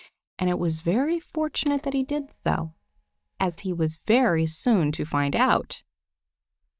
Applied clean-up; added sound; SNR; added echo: neural mask model DeepFilterNet 3.